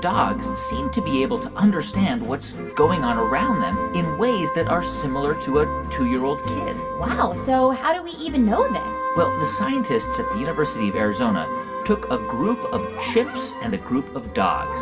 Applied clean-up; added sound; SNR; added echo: none; Wind instrument, woodwind instrument; 7 dB; reverberation time 1.1 s.